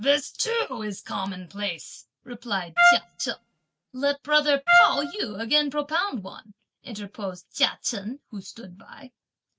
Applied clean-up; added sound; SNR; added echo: neural mask model RNNoise.